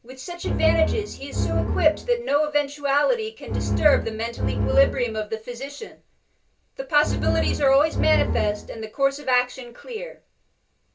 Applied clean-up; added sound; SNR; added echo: none; Bowed string instrument; 0 dB; reverberation time 0.2 s.